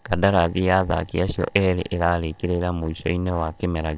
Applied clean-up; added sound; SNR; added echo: neural separator model SepFormer DNS4.